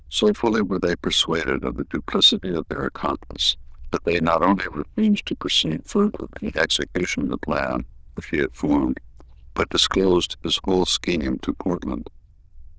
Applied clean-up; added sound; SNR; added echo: neural diffusion model UNIVERSE++.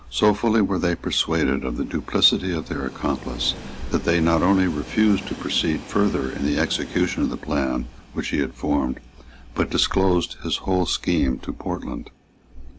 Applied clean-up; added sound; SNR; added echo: none; Train; 18 dB; none.